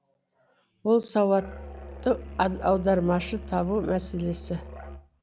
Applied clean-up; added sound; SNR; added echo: none; Musical instrument; 13 dB; none.